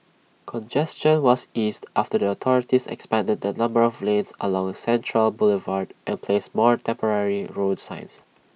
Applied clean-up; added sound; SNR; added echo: none; none; none; none.